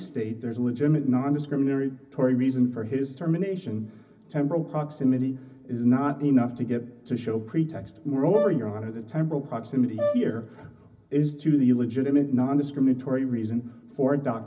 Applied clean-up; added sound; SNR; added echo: none; Brass instrument; 7 dB; reverberation time 0.4 s.